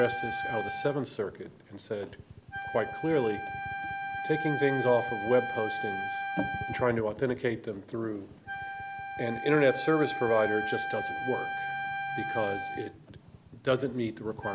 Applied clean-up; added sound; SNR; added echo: none; Wind instrument, woodwind instrument; 5 dB; none.